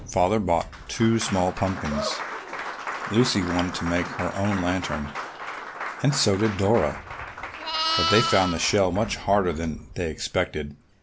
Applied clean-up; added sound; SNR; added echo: none; Applause + Livestock, farm animals, working animals; 7 dB; none.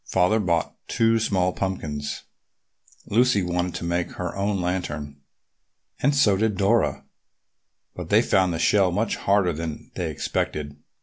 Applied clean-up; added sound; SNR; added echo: none; none; none; none.